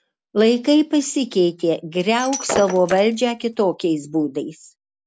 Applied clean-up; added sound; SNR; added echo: none; Shatter; 10 dB; none.